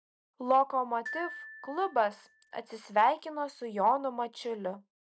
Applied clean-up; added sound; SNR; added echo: none; Glockenspiel; 14 dB; none.